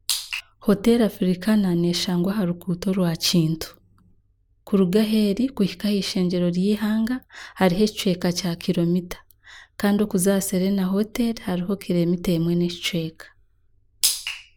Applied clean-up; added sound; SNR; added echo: none; none; none; none.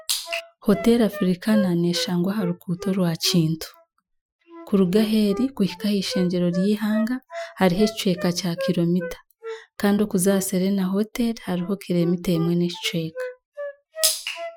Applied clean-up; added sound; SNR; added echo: classical method Wiener filter.